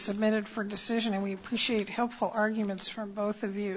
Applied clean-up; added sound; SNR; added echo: none; none; none; none.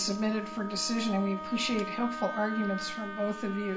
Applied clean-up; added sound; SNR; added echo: none; Wind instrument, woodwind instrument; 8 dB; reverberation time 0.4 s.